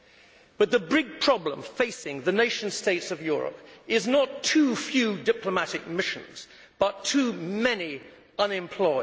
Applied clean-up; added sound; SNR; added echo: none; none; none; none.